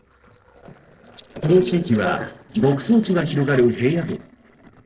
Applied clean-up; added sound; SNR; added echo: neural separator model SepFormer DNS4.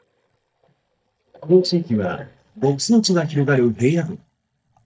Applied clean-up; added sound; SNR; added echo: neural mask model DeepFilterNet 3.